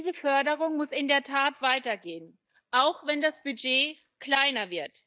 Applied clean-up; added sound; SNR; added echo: neural mask model DeepFilterNet 3.